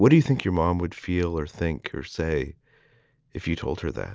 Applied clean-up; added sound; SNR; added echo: none; none; none; none.